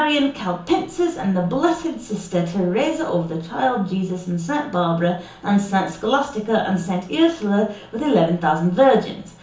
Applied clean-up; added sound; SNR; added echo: none; none; none; reverberation time 0.7 s.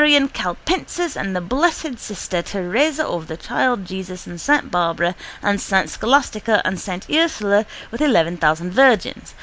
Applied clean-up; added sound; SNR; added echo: none; none; none; none.